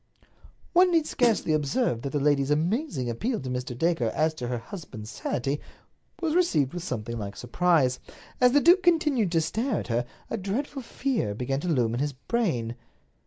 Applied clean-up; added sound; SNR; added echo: none; Snare drum; 6 dB; none.